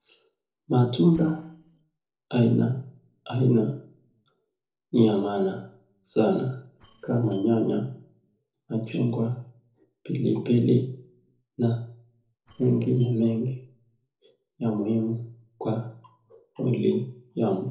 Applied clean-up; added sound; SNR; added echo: neural separator model SepFormer DNS4.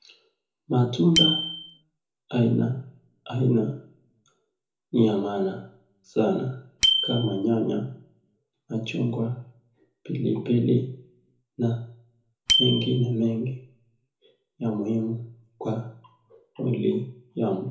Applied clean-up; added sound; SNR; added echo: none; Bicycle bell; 7 dB; reverberation time 0.6 s.